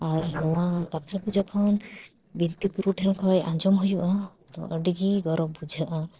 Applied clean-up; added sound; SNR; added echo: neural separator model SepFormer DNS4.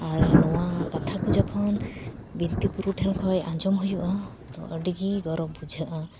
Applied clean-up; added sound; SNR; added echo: none; Thunder; 1 dB; none.